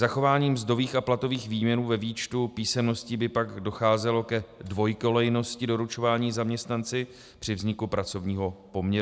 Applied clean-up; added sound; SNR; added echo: none; none; none; none.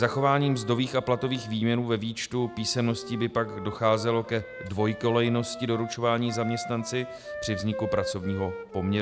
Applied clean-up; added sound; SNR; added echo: none; Wind instrument, woodwind instrument; 12 dB; none.